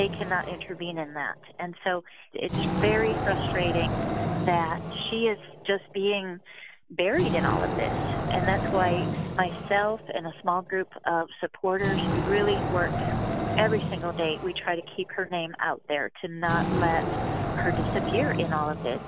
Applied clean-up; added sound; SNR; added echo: none; Wild animals; 2 dB; none.